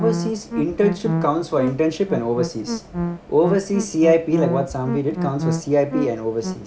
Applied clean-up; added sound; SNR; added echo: none; Musical instrument; 6 dB; none.